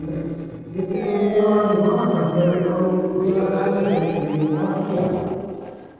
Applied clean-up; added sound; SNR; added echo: neural separator model SepFormer DNS4.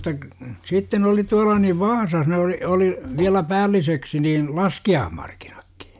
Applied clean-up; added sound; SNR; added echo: none; none; none; none.